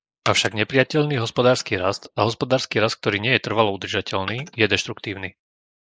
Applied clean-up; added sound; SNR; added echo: neural mask model Resemble Enhance denoiser.